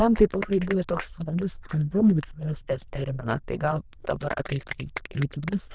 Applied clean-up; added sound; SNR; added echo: neural diffusion model UNIVERSE++.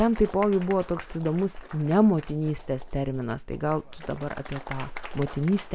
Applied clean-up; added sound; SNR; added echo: none; Applause; 18 dB; none.